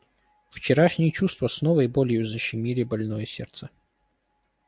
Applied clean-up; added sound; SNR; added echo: none; none; none; none.